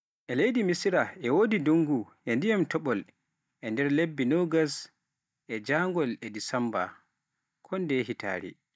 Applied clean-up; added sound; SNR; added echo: none; none; none; none.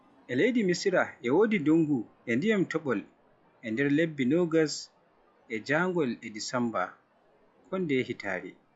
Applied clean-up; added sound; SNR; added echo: classical method log-MMSE.